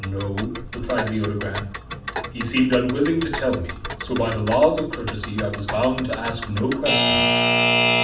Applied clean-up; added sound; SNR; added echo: none; Alarm / Clock; 1 dB; reverberation time 0.4 s.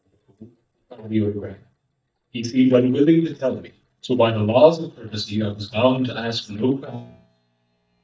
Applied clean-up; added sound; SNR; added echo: neural mask model DeepFilterNet 3.